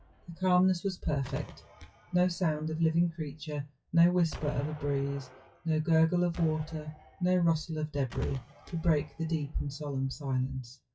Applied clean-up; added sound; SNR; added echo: classical method WPE with log-MMSE.